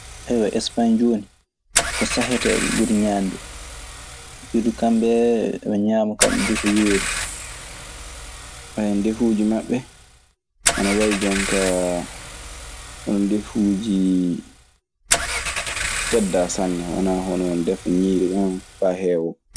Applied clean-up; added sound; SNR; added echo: none; Engine / Car; 6 dB; none.